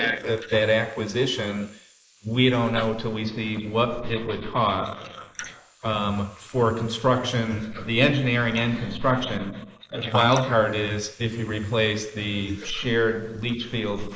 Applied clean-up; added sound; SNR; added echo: neural mask model Resemble Enhance denoiser.